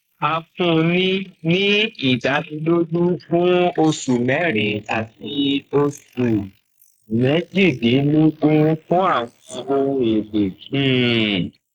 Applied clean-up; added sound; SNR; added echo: neural mask model Resemble Enhance denoiser.